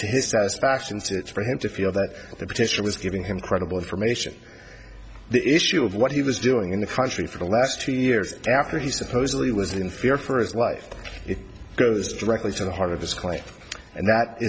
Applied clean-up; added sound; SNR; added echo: none; none; none; none.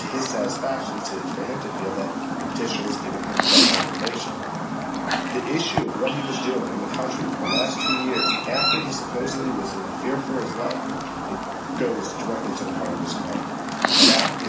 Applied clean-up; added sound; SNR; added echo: none; Chirp, tweet; -5 dB; reverberation time 0.4 s.